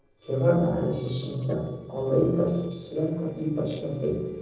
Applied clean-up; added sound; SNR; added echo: neural separator model SepFormer DNS4.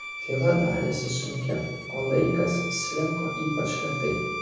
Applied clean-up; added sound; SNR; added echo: none; Bowed string instrument; 8 dB; reverberation time 1.1 s.